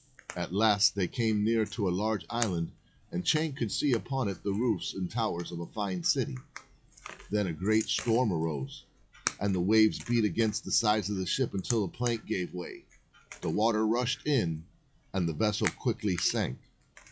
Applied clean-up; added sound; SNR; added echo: classical method log-MMSE.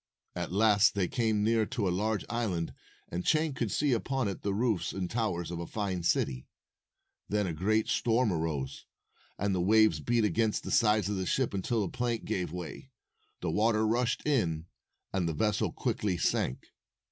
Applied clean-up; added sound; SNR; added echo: none; none; none; none.